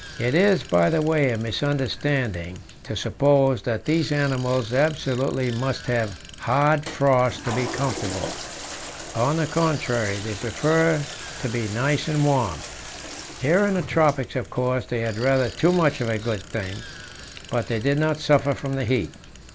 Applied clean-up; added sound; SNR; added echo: none; Bicycle + Toilet flush; 14 dB; none.